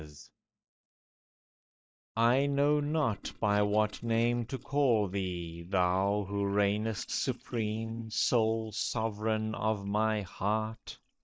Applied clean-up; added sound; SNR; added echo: neural mask model DeepFilterNet 3.